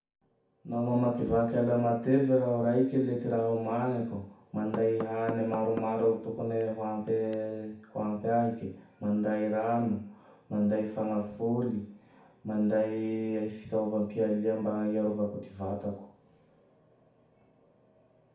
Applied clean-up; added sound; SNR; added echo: none; Knock / Wood; 14 dB; reverberation time 0.6 s.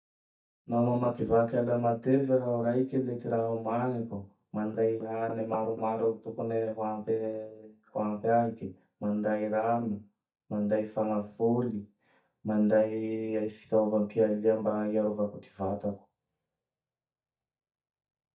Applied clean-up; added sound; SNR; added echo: neural mask model DeepFilterNet 3.